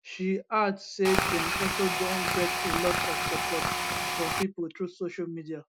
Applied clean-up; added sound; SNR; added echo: none; Tools; -3 dB; none.